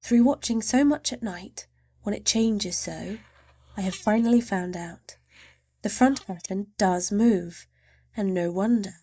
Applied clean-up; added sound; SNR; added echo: neural mask model DeepFilterNet 3.